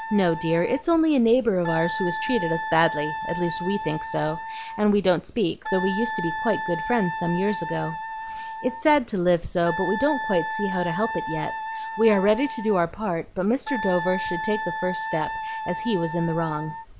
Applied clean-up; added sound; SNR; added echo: none; Wind instrument, woodwind instrument; 7 dB; none.